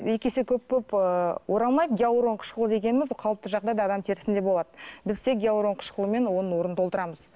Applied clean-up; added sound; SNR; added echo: none; none; none; none.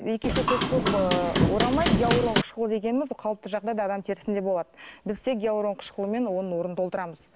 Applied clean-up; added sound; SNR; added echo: none; Hammer / Wood; -3 dB; none.